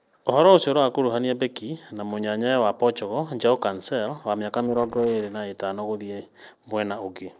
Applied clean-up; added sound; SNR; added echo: neural separator model SepFormer DNS4.